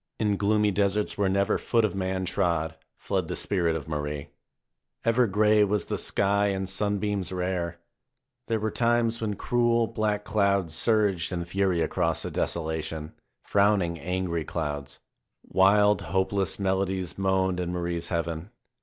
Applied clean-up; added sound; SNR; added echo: none; none; none; none.